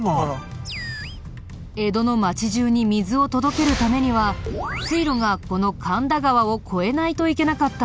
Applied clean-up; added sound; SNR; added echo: none; Animal; 16 dB; none.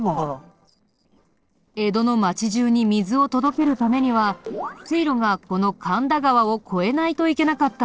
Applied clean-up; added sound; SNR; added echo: neural separator model SepFormer DNS4.